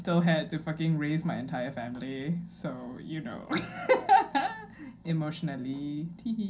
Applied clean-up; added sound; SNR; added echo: none; none; none; reverberation time 0.3 s.